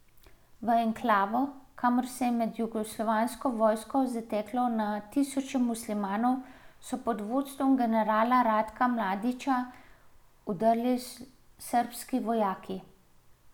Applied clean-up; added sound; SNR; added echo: none; none; none; none.